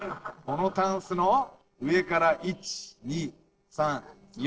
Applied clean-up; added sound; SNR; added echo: neural separator model SepFormer DNS4.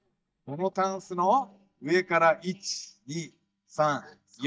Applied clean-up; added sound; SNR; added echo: neural mask model DeepFilterNet 3.